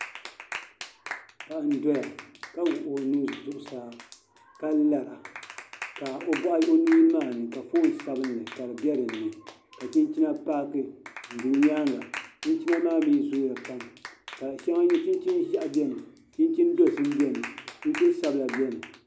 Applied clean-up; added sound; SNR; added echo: none; Clapping; 16 dB; none.